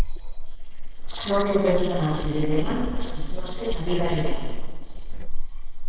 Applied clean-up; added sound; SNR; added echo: neural separator model SepFormer DNS4.